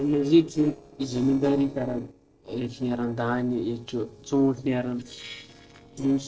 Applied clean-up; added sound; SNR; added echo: neural separator model SepFormer DNS4.